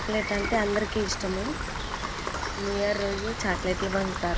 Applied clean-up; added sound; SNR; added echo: none; Rain; 2 dB; none.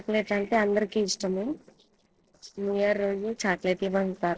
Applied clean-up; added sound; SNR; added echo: neural separator model SepFormer DNS4.